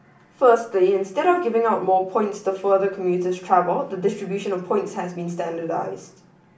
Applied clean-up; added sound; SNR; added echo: none; none; none; reverberation time 0.2 s.